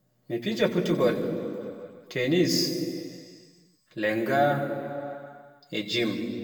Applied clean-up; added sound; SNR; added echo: none; none; none; reverberation time 2.0 s.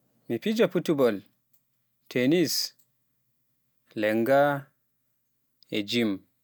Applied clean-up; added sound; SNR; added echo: none; none; none; none.